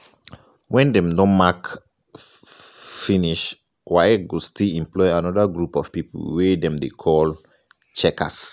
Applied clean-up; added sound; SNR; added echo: none; none; none; none.